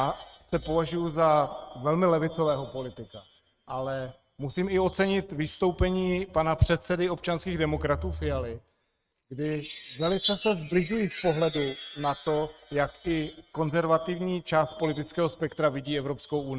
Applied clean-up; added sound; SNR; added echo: neural mask model RNNoise.